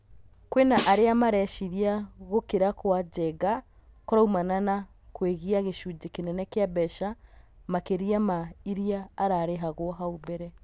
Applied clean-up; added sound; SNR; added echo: none; Snare drum; 8 dB; none.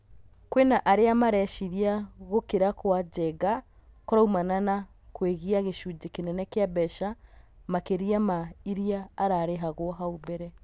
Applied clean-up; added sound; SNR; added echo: none; none; none; none.